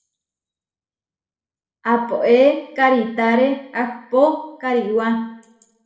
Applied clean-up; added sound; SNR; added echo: none; none; none; reverberation time 0.6 s.